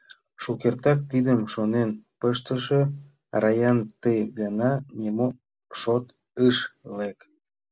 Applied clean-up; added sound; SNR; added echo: none; none; none; none.